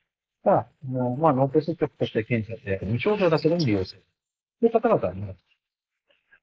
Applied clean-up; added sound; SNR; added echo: neural mask model Resemble Enhance denoiser.